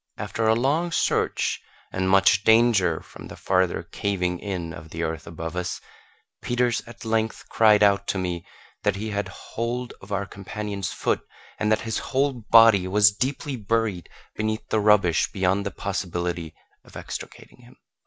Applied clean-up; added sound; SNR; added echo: none; none; none; none.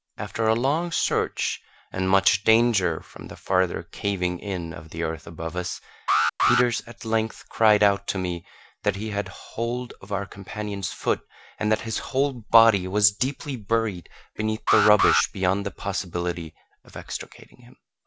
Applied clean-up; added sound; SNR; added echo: none; Alarm; 1 dB; none.